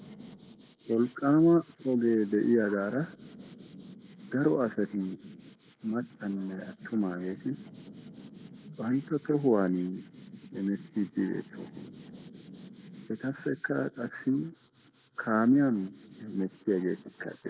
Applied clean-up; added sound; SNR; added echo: neural mask model Resemble Enhance denoiser.